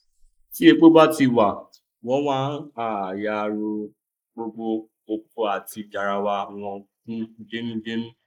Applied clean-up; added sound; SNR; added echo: neural mask model Resemble Enhance denoiser.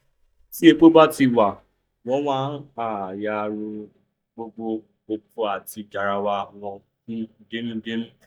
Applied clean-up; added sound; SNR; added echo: neural mask model DeepFilterNet 3.